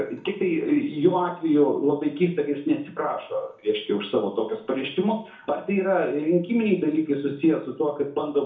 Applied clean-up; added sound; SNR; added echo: none; none; none; reverberation time 0.6 s.